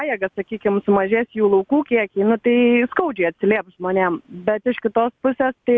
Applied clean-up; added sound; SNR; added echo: none; none; none; none.